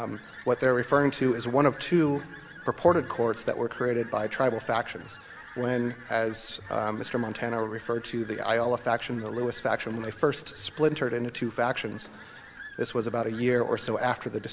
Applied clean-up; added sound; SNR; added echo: none; Fowl; 19 dB; none.